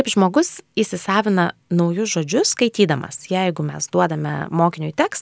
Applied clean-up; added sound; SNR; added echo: none; none; none; none.